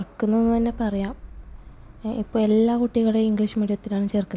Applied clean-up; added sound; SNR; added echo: none; Boom; 18 dB; none.